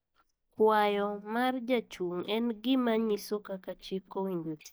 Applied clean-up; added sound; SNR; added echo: neural mask model DeepFilterNet 3.